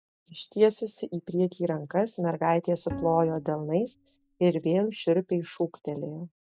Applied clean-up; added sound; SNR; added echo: none; Bowed string instrument; 14 dB; none.